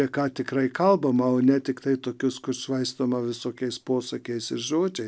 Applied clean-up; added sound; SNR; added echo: none; none; none; none.